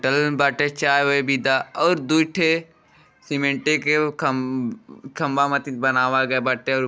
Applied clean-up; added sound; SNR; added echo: none; none; none; none.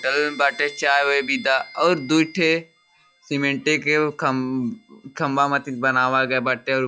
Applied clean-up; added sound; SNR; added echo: classical method log-MMSE.